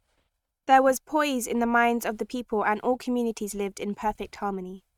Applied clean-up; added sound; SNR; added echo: neural mask model RNNoise.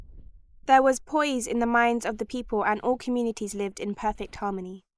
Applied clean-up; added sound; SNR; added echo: neural mask model Resemble Enhance denoiser.